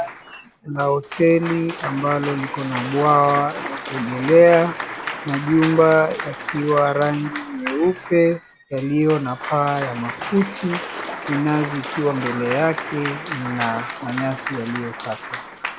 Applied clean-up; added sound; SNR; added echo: none; Applause / Cheering; 10 dB; none.